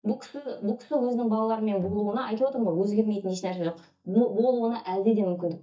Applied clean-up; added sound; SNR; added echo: neural mask model DeepFilterNet 3.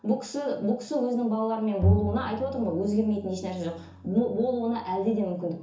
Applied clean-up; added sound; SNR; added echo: none; Bowed string instrument; 4 dB; reverberation time 0.7 s.